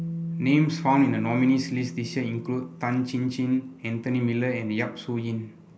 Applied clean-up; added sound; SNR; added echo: none; Bass guitar; 12 dB; none.